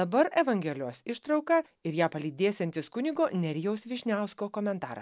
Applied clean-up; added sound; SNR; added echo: none; none; none; none.